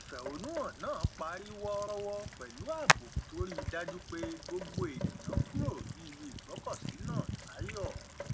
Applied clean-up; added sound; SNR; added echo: none; Hands + Rain; -4 dB; none.